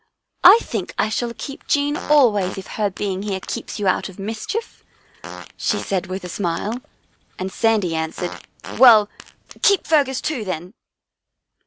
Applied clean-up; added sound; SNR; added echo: none; Fart; 17 dB; none.